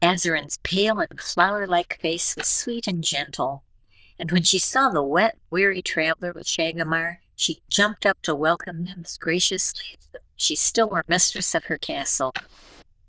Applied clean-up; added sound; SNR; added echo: neural diffusion model UNIVERSE++.